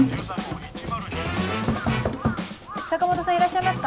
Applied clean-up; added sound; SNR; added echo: none; none; none; none.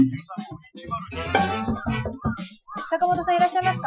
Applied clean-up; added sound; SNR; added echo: classical method Wiener filter.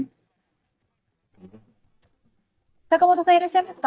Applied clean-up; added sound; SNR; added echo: neural mask model DeepFilterNet 3.